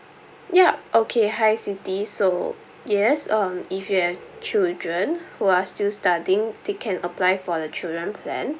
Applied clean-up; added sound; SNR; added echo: none; none; none; none.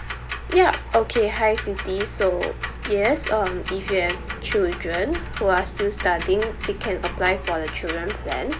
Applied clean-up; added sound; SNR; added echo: none; Tick-tock; 8 dB; none.